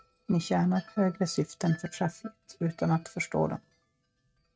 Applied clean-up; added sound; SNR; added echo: neural mask model RNNoise.